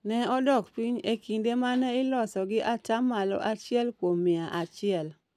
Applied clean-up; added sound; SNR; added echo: none; none; none; none.